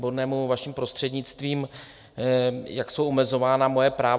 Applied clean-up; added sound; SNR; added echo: none; none; none; none.